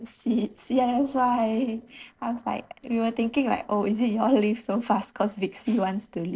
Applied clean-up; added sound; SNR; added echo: neural separator model SepFormer DNS4.